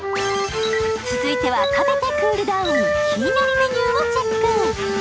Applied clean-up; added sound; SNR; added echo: none; Wind instrument, woodwind instrument; -2 dB; none.